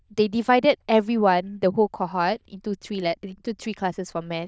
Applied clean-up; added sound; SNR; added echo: neural diffusion model UNIVERSE++.